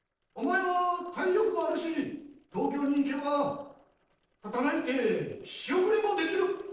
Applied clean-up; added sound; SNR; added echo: neural separator model SepFormer DNS4.